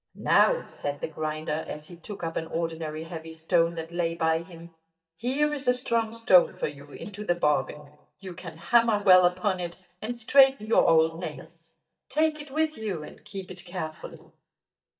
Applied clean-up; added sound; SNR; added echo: neural mask model DeepFilterNet 3.